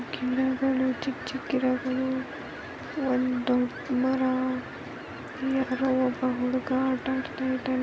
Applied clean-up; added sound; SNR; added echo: none; Fowl; 17 dB; none.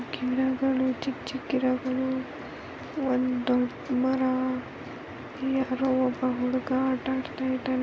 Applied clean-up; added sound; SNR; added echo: none; none; none; none.